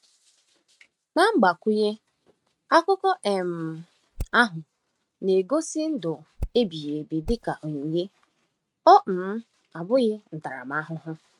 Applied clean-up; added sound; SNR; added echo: neural mask model RNNoise.